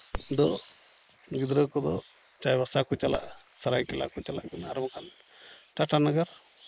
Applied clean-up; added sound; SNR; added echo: neural mask model Resemble Enhance denoiser.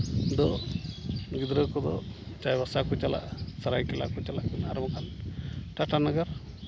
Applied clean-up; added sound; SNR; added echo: none; none; none; none.